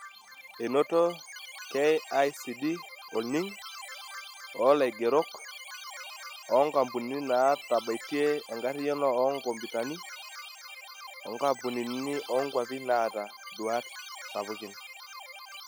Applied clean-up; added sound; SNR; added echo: classical method log-MMSE.